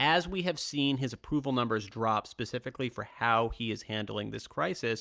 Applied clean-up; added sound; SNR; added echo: none; none; none; none.